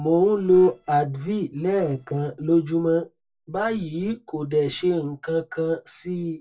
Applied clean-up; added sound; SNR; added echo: neural separator model SepFormer DNS4.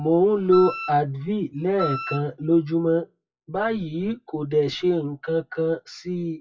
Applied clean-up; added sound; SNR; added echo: classical method WPE with log-MMSE.